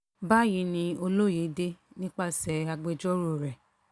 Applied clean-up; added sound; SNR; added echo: none; none; none; none.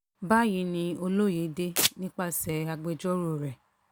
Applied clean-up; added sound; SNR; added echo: none; Domestic sounds, home sounds; 0 dB; none.